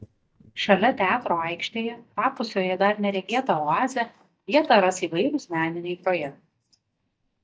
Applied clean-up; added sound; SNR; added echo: neural mask model DeepFilterNet 3.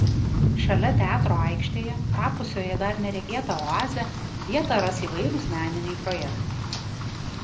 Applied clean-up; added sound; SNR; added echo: none; Rain; -3 dB; reverberation time 0.5 s.